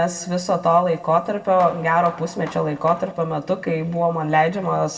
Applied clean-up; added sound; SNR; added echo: none; Hammer; 19 dB; reverberation time 1.6 s.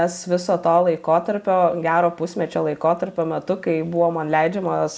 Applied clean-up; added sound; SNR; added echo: none; none; none; none.